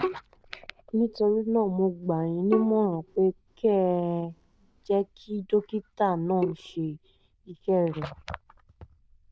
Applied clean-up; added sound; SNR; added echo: neural diffusion model UNIVERSE++.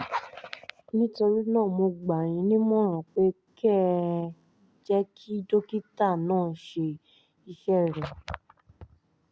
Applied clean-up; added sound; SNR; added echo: none; none; none; none.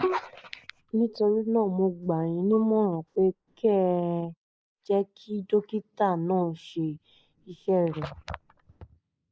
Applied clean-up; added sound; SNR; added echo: neural mask model Resemble Enhance denoiser.